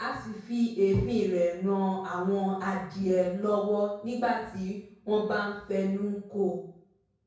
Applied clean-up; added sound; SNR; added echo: none; none; none; reverberation time 0.6 s.